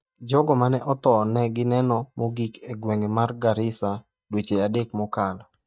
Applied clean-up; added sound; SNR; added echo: neural mask model DeepFilterNet 3.